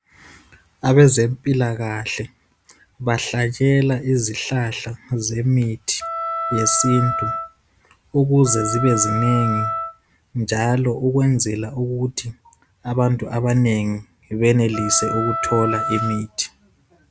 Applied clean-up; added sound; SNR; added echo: none; Wind instrument, woodwind instrument; 5 dB; none.